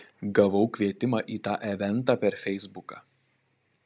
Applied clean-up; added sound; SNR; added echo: none; none; none; none.